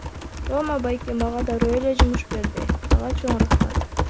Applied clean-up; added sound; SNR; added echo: none; Typing; -4 dB; none.